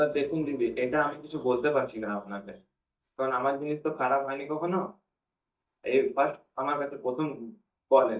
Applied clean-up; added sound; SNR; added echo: neural mask model DeepFilterNet 3.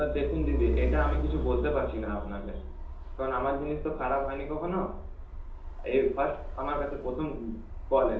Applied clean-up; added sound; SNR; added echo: none; Truck; 3 dB; reverberation time 0.6 s.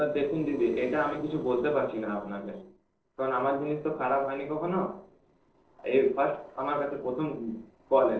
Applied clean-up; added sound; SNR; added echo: neural separator model SepFormer DNS4.